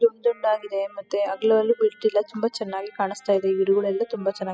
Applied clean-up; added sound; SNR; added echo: classical method spectral subtraction.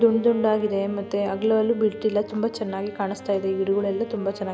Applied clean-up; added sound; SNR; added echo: none; Wind instrument, woodwind instrument; 18 dB; none.